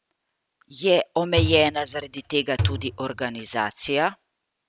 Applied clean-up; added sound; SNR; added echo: none; Thump, thud; 4 dB; none.